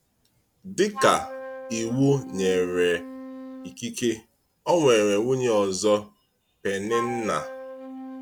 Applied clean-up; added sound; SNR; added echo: none; Wind instrument, woodwind instrument; 13 dB; none.